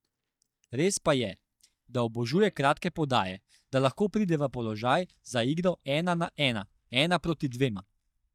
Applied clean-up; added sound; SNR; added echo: neural mask model DeepFilterNet 3.